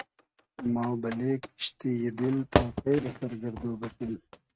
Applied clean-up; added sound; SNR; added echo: neural mask model RNNoise.